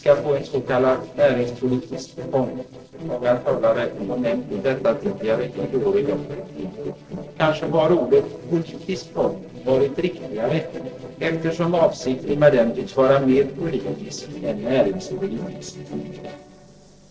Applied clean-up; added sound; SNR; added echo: neural separator model SepFormer DNS4.